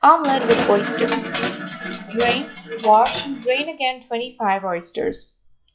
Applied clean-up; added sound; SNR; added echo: classical method log-MMSE.